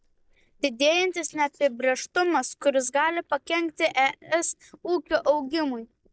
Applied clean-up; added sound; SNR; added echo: neural mask model DeepFilterNet 3.